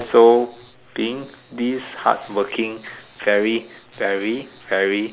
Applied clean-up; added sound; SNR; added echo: none; none; none; none.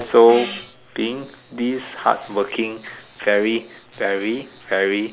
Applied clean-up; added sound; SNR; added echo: none; Gong; 15 dB; none.